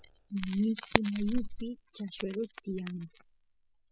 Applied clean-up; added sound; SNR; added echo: classical method spectral subtraction.